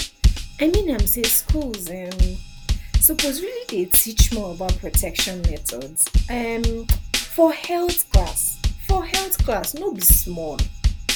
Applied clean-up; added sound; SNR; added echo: none; Drum kit; -1 dB; none.